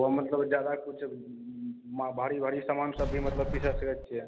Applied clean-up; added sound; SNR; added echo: none; Sliding door; 2 dB; none.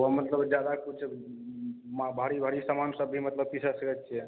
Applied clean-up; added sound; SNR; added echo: none; none; none; none.